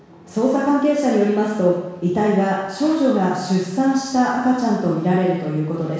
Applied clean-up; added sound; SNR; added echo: none; none; none; reverberation time 1.1 s.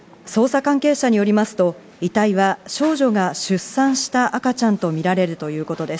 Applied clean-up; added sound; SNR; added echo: none; none; none; none.